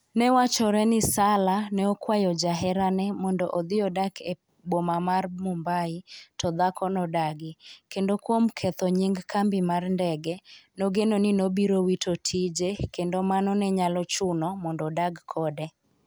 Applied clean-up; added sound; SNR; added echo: none; none; none; none.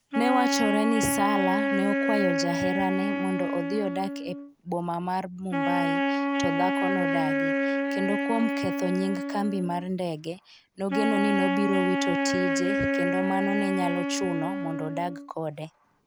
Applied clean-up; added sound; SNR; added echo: none; Wind instrument, woodwind instrument; -1 dB; none.